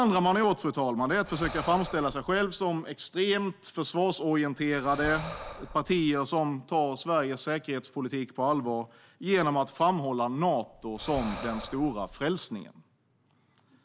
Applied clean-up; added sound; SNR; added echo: none; Breathing; 13 dB; none.